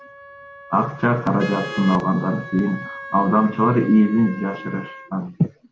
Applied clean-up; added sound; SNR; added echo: none; Wind instrument, woodwind instrument + Vehicle horn, car horn, honking; 15 dB; none.